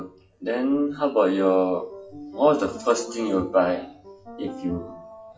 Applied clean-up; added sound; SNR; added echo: classical method WPE with log-MMSE.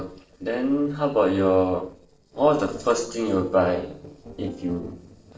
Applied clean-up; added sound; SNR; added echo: neural separator model SepFormer DNS4.